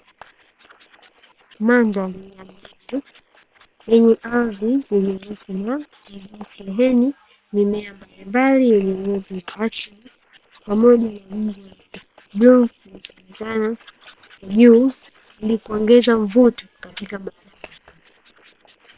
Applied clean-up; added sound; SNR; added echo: neural separator model SepFormer WHAM!.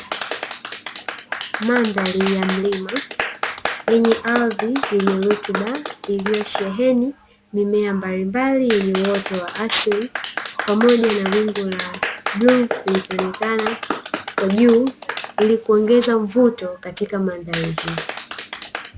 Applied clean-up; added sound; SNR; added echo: none; Clapping; 8 dB; none.